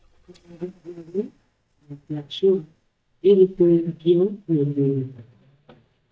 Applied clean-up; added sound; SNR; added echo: neural mask model DeepFilterNet 3.